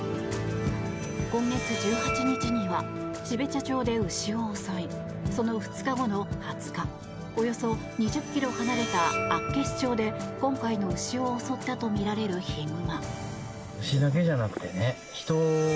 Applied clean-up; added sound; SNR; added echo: none; Bowed string instrument; 10 dB; none.